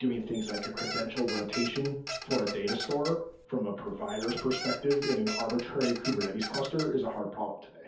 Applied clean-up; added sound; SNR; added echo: none; Squeak; 7 dB; reverberation time 0.5 s.